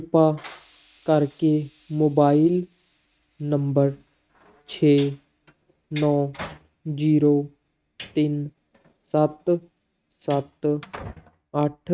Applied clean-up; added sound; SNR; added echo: neural mask model RNNoise.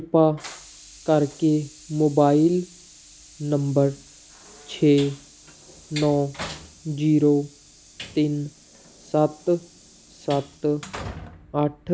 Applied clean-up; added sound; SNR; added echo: none; Train; 18 dB; none.